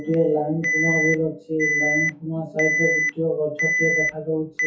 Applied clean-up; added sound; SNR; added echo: classical method WPE with log-MMSE.